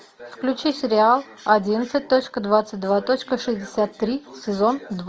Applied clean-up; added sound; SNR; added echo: none; none; none; none.